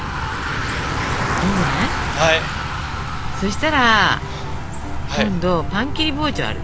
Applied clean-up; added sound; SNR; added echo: none; Bicycle; 2 dB; none.